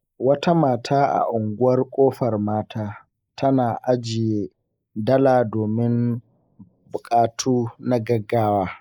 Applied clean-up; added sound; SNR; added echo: neural mask model Resemble Enhance denoiser.